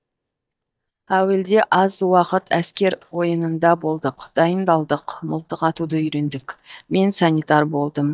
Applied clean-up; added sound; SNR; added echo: neural mask model DeepFilterNet 3.